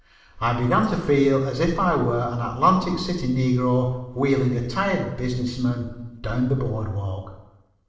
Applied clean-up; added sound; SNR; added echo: neural separator model SepFormer DNS4.